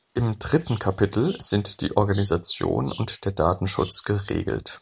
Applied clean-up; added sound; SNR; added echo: none; none; none; none.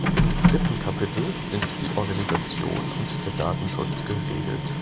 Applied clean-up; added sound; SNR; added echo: none; Printer; -5 dB; none.